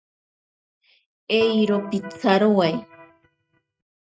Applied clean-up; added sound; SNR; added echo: neural mask model RNNoise.